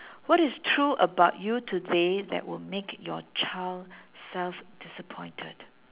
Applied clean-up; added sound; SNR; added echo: none; none; none; none.